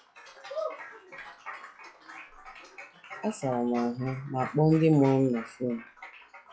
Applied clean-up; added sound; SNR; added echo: classical method log-MMSE.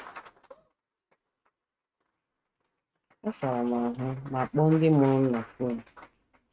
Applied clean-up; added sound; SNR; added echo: neural mask model RNNoise.